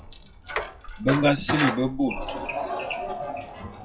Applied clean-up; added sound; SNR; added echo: classical method WPE with log-MMSE.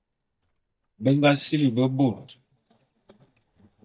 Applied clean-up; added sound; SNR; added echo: neural mask model DeepFilterNet 3.